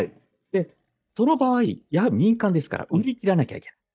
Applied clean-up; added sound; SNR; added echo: neural mask model DeepFilterNet 3.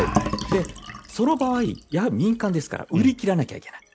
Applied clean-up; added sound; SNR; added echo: none; Fill (with liquid); 8 dB; none.